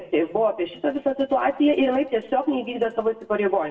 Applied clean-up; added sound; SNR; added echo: none; none; none; reverberation time 0.6 s.